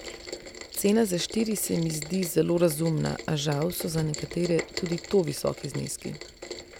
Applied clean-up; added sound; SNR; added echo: none; Rain; 13 dB; none.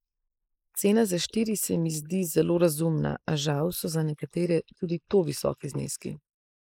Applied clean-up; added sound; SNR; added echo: neural mask model Resemble Enhance denoiser.